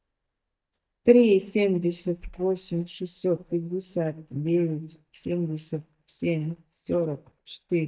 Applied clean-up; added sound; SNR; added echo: neural mask model DeepFilterNet 3.